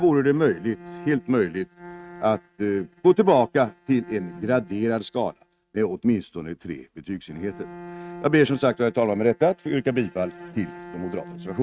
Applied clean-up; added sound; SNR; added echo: neural mask model RNNoise.